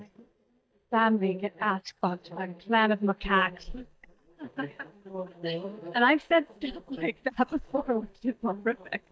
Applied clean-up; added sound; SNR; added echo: neural mask model DeepFilterNet 3.